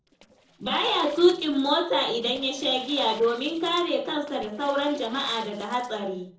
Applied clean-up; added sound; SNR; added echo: neural separator model SepFormer DNS4.